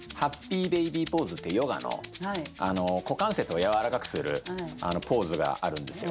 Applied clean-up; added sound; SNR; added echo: none; Rattle (instrument); 17 dB; none.